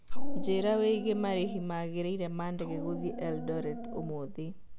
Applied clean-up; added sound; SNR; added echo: none; Dog; 12 dB; none.